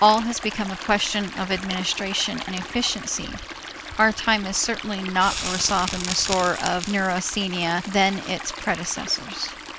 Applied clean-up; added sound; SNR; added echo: none; Crackle + Stream; 9 dB; none.